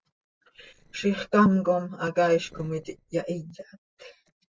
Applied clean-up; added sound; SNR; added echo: neural separator model SepFormer DNS4.